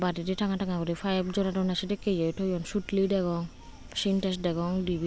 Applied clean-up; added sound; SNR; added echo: none; none; none; none.